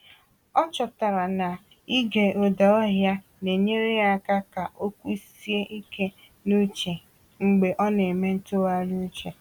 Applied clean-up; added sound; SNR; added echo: none; none; none; none.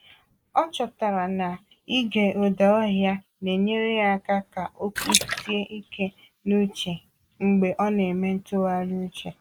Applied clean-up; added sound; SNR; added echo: neural mask model Resemble Enhance denoiser.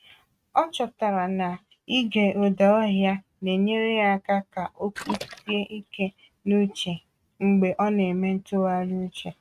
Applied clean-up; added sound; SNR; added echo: neural mask model RNNoise.